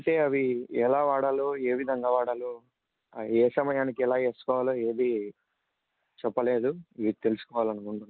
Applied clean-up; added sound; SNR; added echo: none; none; none; none.